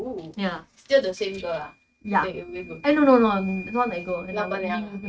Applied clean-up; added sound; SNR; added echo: neural mask model RNNoise.